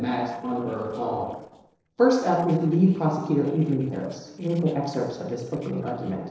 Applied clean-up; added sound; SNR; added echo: neural separator model SepFormer DNS4.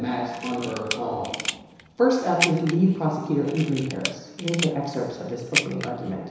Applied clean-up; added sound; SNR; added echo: none; Camera; 7 dB; reverberation time 1.0 s.